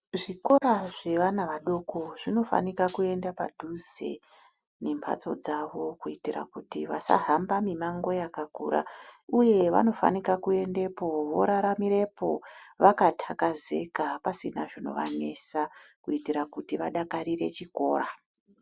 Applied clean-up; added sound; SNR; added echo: none; Hi-hat; 17 dB; none.